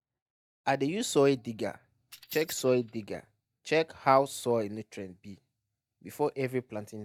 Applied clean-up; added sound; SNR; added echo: neural mask model DeepFilterNet 3.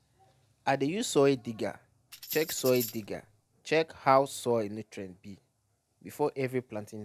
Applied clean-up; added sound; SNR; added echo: none; Tambourine; 11 dB; none.